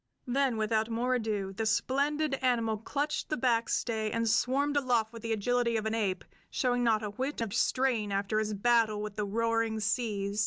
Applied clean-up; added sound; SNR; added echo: none; none; none; none.